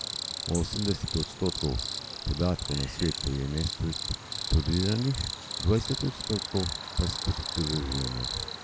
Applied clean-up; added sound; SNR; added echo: none; Cricket; 6 dB; none.